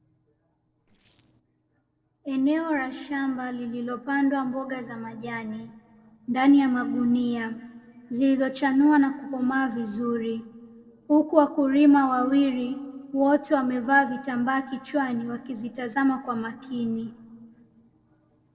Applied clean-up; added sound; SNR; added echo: neural separator model SepFormer DNS4.